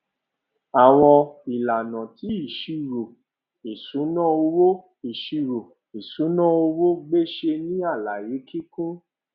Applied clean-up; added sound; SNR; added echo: none; none; none; none.